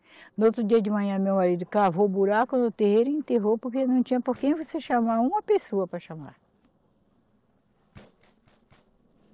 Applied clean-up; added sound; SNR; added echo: neural separator model SepFormer DNS4.